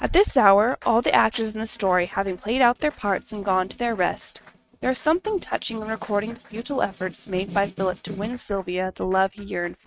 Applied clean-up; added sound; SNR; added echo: neural mask model RNNoise.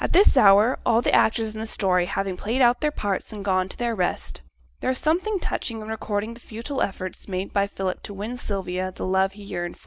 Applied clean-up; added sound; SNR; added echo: none; none; none; none.